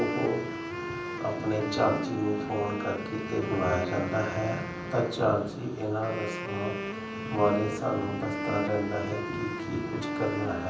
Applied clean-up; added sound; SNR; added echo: none; Wind instrument, woodwind instrument; 6 dB; reverberation time 0.6 s.